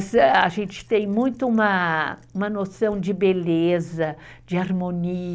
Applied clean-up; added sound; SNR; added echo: none; none; none; none.